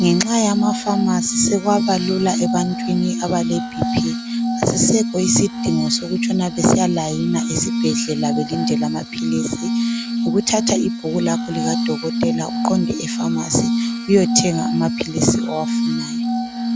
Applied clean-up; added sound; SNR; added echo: none; Glass; 1 dB; none.